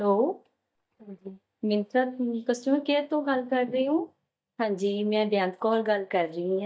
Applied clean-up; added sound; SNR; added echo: neural mask model DeepFilterNet 3.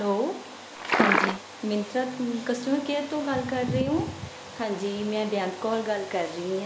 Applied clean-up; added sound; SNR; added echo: none; Liquid; -5 dB; none.